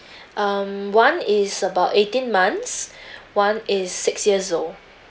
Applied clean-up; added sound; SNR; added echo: none; none; none; none.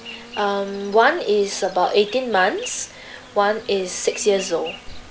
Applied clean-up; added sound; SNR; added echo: none; Insect; 17 dB; none.